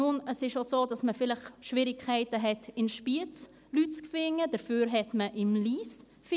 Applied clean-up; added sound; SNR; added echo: none; none; none; none.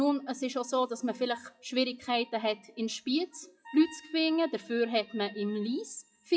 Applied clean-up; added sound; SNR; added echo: classical method WPE with log-MMSE.